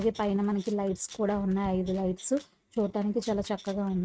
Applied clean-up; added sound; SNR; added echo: neural mask model RNNoise.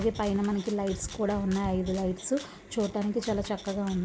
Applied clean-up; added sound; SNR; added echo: none; Rattle (instrument); 20 dB; none.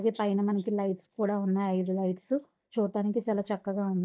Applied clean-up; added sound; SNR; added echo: neural mask model DeepFilterNet 3.